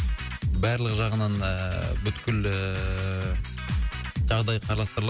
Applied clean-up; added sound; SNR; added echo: none; none; none; none.